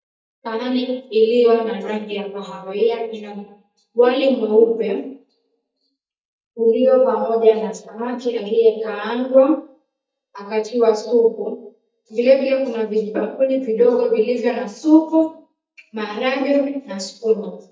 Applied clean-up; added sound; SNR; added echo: neural mask model DeepFilterNet 3.